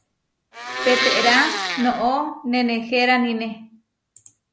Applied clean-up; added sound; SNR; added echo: none; Domestic sounds, home sounds; 2 dB; none.